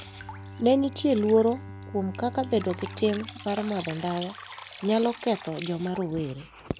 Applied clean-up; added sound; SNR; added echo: none; Bowed string instrument + Drip; 13 dB; none.